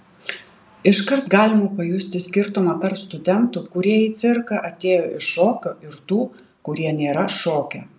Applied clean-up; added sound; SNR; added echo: none; none; none; none.